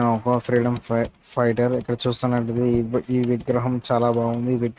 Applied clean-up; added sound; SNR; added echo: neural mask model RNNoise.